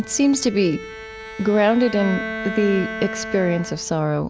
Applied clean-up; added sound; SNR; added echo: none; Bowed string instrument; 11 dB; none.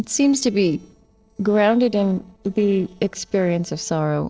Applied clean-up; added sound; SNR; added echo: neural separator model SepFormer DNS4.